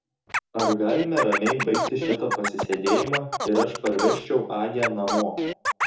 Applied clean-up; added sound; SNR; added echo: none; Scratching (performance technique); 3 dB; reverberation time 0.6 s.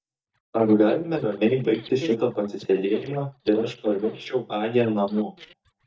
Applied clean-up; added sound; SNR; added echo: neural mask model DeepFilterNet 3.